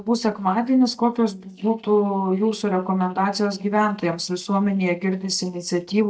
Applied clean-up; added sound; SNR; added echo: neural mask model DeepFilterNet 3.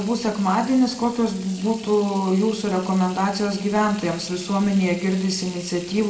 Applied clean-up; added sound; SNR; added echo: none; Sink (filling or washing) / Water tap, faucet; 19 dB; reverberation time 0.7 s.